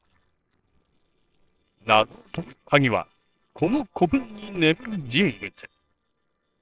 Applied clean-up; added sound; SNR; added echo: neural separator model SepFormer WHAMR!.